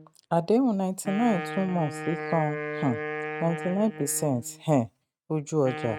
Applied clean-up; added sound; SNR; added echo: neural mask model RNNoise.